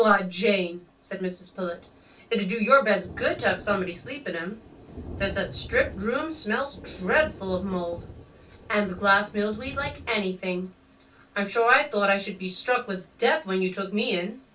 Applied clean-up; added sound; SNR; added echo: none; Thunder; 18 dB; reverberation time 0.2 s.